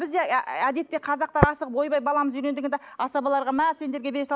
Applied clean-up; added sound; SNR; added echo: none; Tap; 6 dB; none.